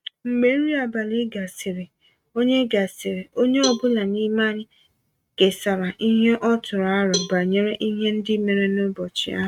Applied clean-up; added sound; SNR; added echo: neural mask model RNNoise.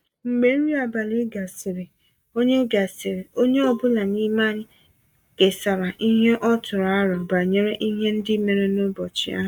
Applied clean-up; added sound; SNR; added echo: neural mask model DeepFilterNet 3.